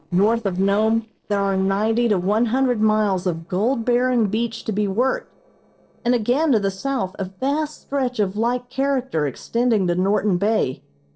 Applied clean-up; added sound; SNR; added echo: neural separator model SepFormer DNS4.